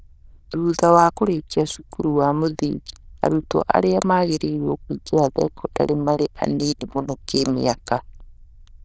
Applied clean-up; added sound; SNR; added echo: neural diffusion model UNIVERSE++.